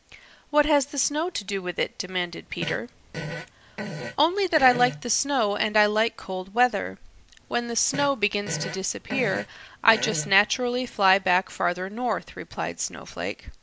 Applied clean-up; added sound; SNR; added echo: none; Fart; 11 dB; none.